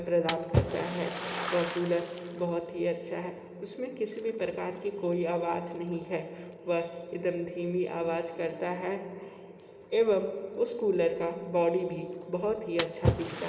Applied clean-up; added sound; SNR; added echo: none; Splash, splatter; 7 dB; reverberation time 0.9 s.